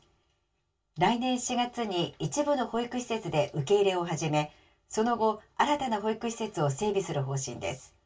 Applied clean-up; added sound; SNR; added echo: none; none; none; reverberation time 0.1 s.